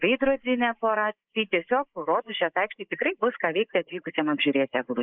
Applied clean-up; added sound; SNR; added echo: neural mask model Resemble Enhance denoiser.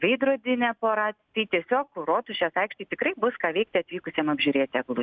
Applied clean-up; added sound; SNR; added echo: none; none; none; none.